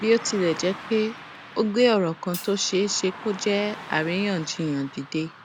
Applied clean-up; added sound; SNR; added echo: none; Car passing by / Traffic noise, roadway noise + Hi-hat; 15 dB; none.